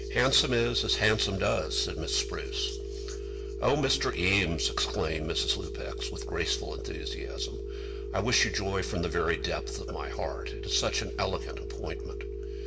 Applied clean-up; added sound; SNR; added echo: none; Telephone; 9 dB; reverberation time 0.8 s.